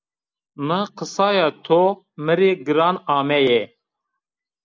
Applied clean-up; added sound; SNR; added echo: none; none; none; none.